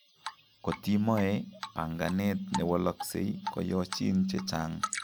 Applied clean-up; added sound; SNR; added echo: none; Drip; 11 dB; none.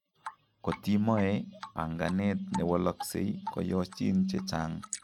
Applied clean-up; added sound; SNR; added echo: neural mask model RNNoise.